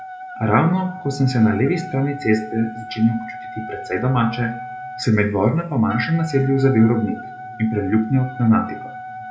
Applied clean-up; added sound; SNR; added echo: none; Wind instrument, woodwind instrument; 14 dB; reverberation time 0.5 s.